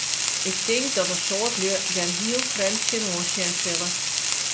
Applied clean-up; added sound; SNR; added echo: none; Frying (food); -4 dB; none.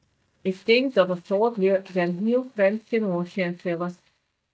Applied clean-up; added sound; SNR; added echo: neural mask model DeepFilterNet 3.